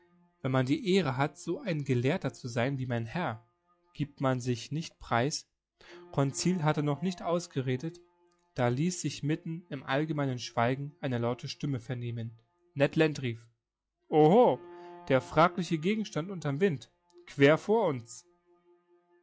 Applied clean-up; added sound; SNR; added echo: classical method log-MMSE.